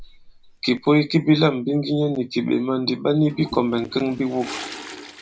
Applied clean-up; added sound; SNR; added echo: none; Toilet flush; 18 dB; none.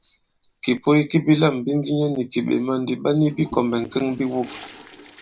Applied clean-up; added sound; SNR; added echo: neural separator model SepFormer DNS4.